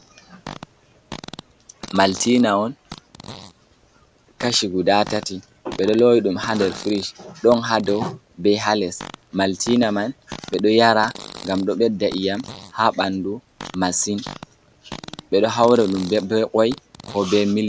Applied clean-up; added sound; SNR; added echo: none; Fart; 18 dB; none.